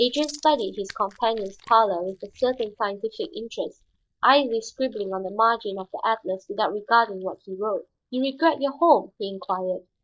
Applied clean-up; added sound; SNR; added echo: neural mask model DeepFilterNet 3.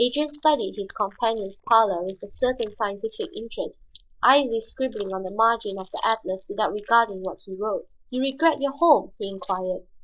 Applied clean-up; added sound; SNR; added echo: neural mask model Resemble Enhance denoiser.